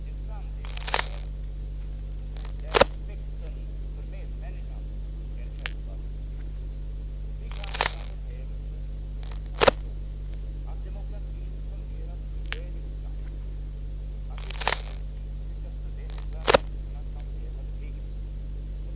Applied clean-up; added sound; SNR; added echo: none; Crack; 0 dB; none.